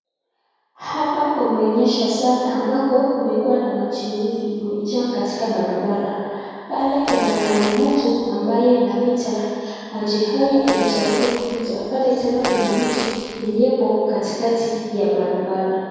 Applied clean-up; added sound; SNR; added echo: none; Fart; 7 dB; reverberation time 2.2 s.